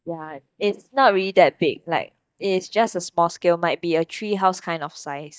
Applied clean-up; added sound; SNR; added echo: neural mask model DeepFilterNet 3.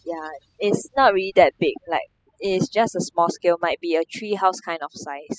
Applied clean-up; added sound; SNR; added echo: classical method spectral subtraction.